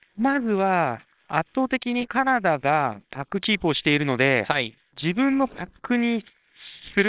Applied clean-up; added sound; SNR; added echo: neural separator model SepFormer WHAMR!.